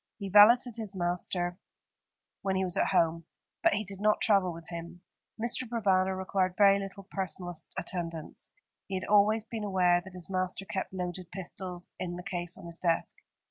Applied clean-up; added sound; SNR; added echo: none; none; none; none.